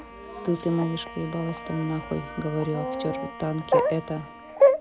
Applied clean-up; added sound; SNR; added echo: none; Bowed string instrument; 16 dB; none.